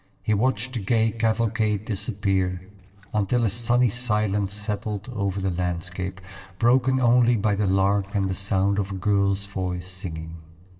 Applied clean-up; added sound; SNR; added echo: neural separator model SepFormer DNS4.